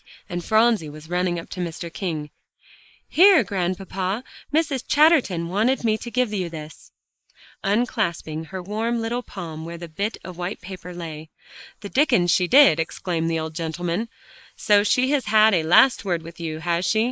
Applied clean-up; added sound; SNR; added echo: neural mask model Resemble Enhance denoiser.